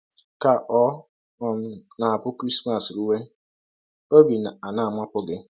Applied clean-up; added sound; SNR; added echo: none; none; none; none.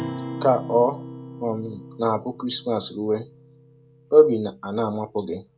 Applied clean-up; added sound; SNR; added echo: none; Acoustic guitar; 14 dB; reverberation time 0.2 s.